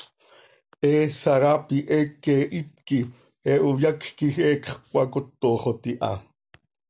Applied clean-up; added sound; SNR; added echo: none; none; none; none.